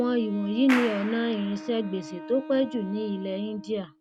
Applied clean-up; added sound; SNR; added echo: none; Wind instrument, woodwind instrument + Clapping; 11 dB; none.